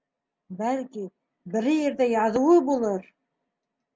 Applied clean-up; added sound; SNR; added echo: none; none; none; none.